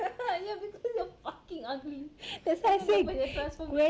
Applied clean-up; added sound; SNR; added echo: none; none; none; none.